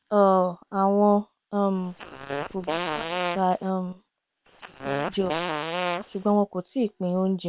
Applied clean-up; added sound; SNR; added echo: neural separator model SepFormer WHAM!.